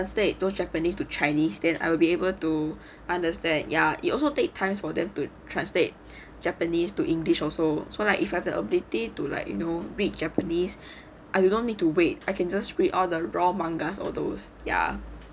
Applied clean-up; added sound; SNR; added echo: none; none; none; none.